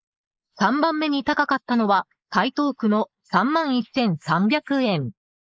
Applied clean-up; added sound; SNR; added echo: neural mask model Resemble Enhance denoiser.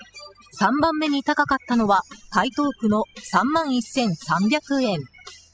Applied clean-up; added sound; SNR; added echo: classical method spectral subtraction.